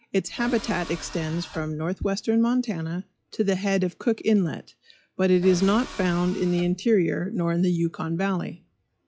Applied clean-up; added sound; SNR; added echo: classical method log-MMSE.